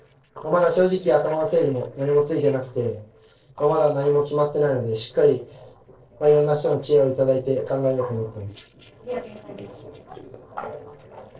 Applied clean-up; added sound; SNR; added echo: neural separator model SepFormer DNS4.